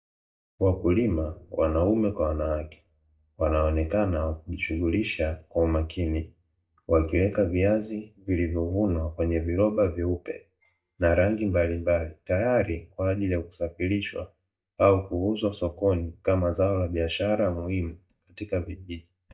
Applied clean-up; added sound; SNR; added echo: neural mask model DeepFilterNet 3.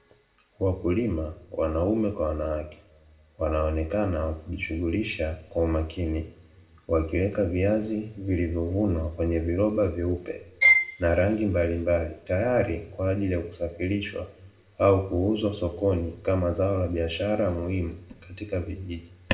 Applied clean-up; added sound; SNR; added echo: none; Bowed string instrument; -2 dB; reverberation time 0.8 s.